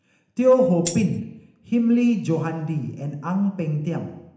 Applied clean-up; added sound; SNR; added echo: none; Tambourine; 11 dB; reverberation time 0.8 s.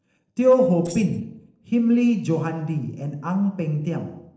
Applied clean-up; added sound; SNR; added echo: neural separator model SepFormer DNS4.